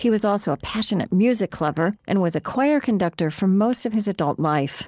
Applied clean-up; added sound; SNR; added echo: neural separator model SepFormer DNS4.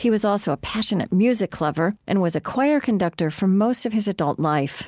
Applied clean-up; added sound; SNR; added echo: none; none; none; none.